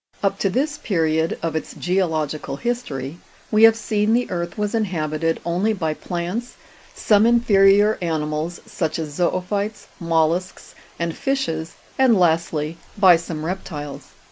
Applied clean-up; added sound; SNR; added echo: none; none; none; none.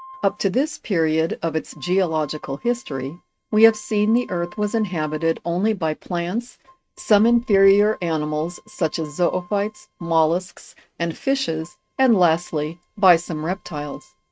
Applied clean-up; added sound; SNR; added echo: neural mask model RNNoise.